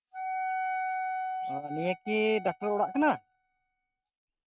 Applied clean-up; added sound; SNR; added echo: neural mask model RNNoise.